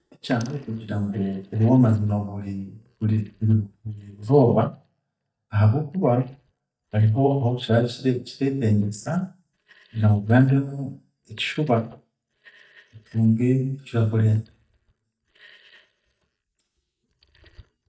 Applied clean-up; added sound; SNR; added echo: neural mask model DeepFilterNet 3.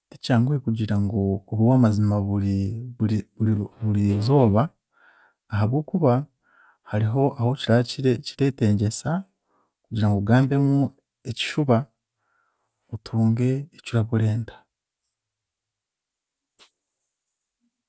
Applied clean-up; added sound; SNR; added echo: none; none; none; none.